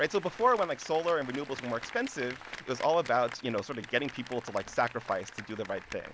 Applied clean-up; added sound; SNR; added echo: none; Applause; 14 dB; none.